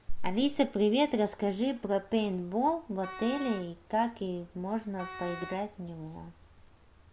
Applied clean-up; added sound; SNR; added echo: none; Wind instrument, woodwind instrument; 14 dB; none.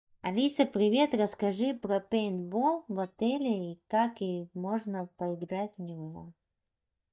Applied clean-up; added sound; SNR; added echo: neural mask model DeepFilterNet 3.